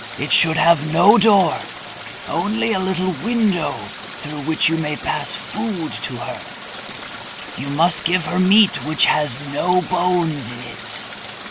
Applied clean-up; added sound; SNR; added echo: none; Stream; 13 dB; none.